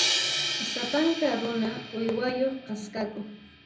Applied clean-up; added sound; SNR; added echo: none; Crash cymbal; 3 dB; reverberation time 0.5 s.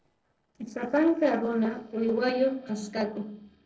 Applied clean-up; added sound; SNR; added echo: neural separator model SepFormer DNS4.